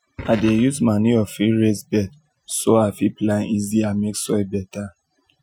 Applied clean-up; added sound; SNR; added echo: classical method Wiener filter.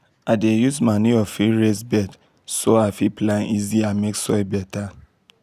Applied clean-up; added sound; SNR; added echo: none; none; none; none.